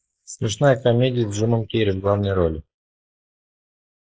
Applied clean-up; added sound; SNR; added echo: neural mask model Resemble Enhance denoiser.